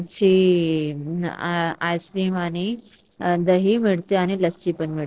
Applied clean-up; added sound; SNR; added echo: neural separator model SepFormer DNS4.